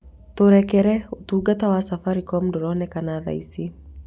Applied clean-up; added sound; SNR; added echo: none; none; none; none.